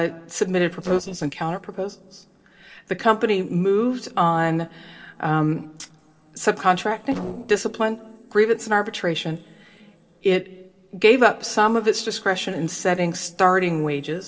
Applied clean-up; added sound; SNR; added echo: neural separator model SepFormer DNS4.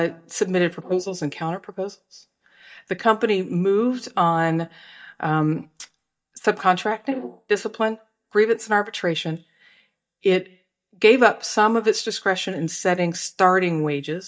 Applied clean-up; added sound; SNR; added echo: neural mask model DeepFilterNet 3.